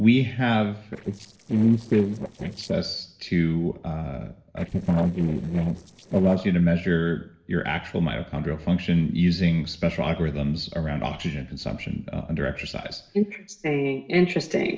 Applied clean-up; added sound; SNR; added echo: neural separator model SepFormer DNS4.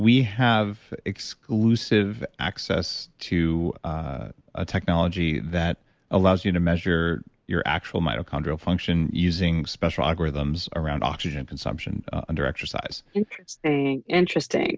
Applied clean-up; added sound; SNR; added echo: none; none; none; none.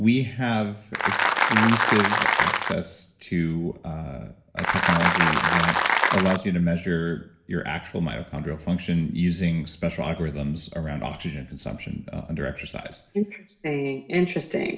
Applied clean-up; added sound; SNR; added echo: none; Applause; -4 dB; reverberation time 0.6 s.